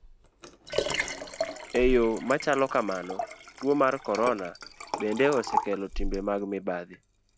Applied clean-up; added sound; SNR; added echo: none; Liquid; 6 dB; none.